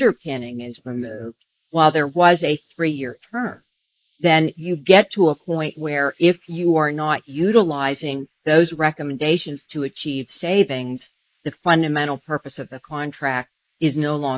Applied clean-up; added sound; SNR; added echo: neural mask model Resemble Enhance denoiser.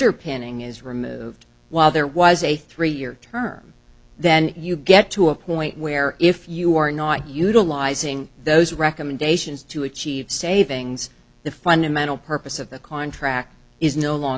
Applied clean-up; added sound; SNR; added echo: none; none; none; none.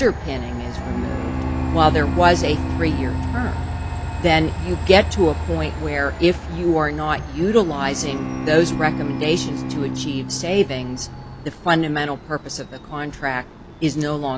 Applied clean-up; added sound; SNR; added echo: none; Train + Bowed string instrument; 5 dB; none.